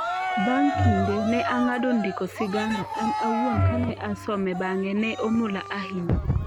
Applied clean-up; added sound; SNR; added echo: none; Bowed string instrument + Cheering; 2 dB; none.